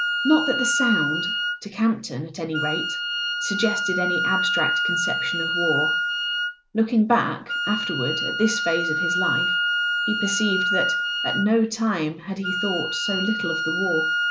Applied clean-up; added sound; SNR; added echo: none; Wind instrument, woodwind instrument; -1 dB; none.